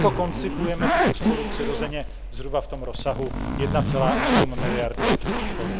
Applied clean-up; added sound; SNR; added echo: none; Zipper (clothing); -4 dB; none.